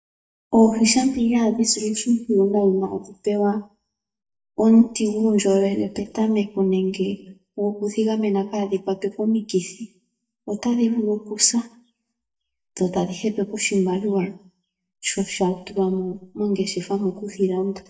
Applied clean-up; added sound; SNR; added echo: neural mask model DeepFilterNet 3.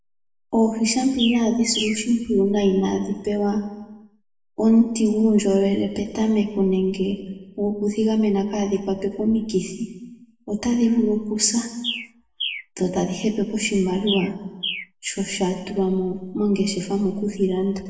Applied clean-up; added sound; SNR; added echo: none; Bird; 12 dB; reverberation time 1.0 s.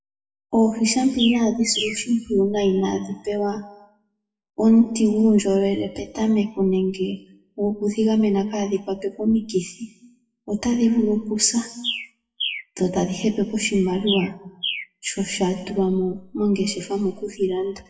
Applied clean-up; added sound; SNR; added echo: classical method WPE with log-MMSE.